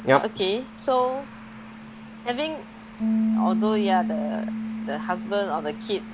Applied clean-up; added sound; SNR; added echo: none; Bass guitar; 2 dB; none.